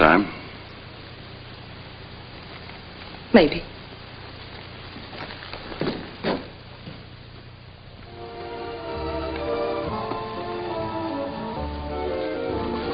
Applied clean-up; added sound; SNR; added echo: none; none; none; none.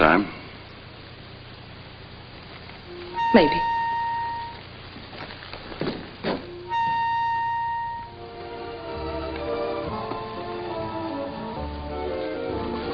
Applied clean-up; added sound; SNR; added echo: none; Wind instrument, woodwind instrument; 0 dB; none.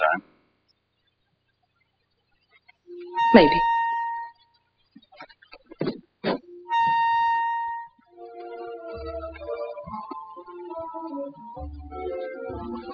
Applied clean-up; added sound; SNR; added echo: classical method spectral subtraction.